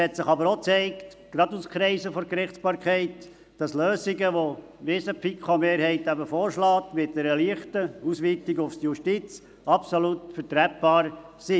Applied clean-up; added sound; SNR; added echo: none; none; none; none.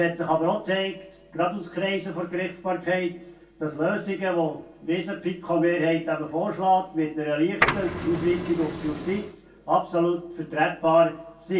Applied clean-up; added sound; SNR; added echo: none; Printer; 3 dB; reverberation time 0.2 s.